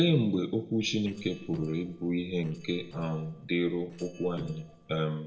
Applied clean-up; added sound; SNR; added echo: neural separator model SepFormer DNS4.